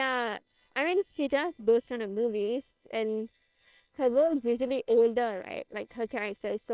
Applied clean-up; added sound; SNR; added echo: neural separator model SepFormer WHAM!.